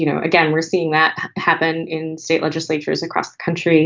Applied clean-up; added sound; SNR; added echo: none; none; none; none.